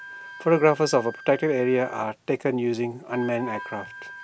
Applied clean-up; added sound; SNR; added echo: none; Wind instrument, woodwind instrument; 16 dB; none.